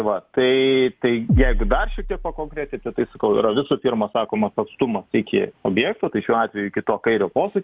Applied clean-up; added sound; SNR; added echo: none; Bass drum; 3 dB; none.